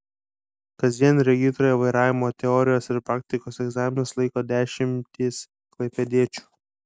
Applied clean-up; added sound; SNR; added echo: none; none; none; none.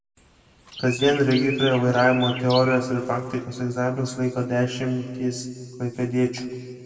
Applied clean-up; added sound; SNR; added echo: none; Chirp, tweet; 12 dB; reverberation time 1.9 s.